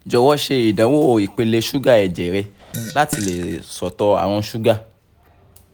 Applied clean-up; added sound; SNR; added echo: none; Fart; 13 dB; none.